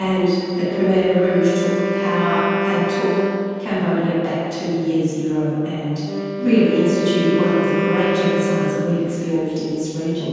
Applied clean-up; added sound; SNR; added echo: none; Wind instrument, woodwind instrument; 5 dB; reverberation time 2.1 s.